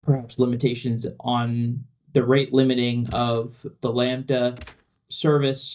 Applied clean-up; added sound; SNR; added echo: neural mask model DeepFilterNet 3.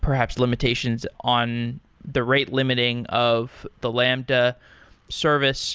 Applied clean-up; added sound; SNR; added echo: none; none; none; none.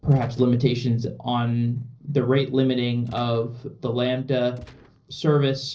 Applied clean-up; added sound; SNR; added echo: neural separator model SepFormer DNS4.